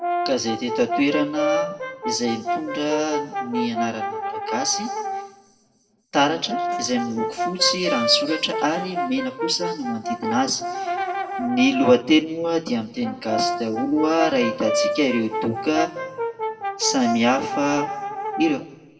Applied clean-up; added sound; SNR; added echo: none; Brass instrument; 4 dB; reverberation time 1.3 s.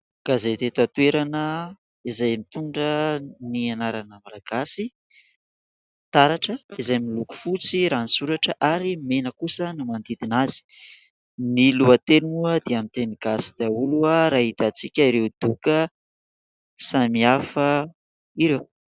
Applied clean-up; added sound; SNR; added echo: none; none; none; none.